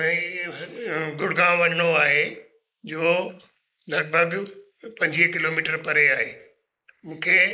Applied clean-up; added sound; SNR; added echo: neural mask model Resemble Enhance denoiser.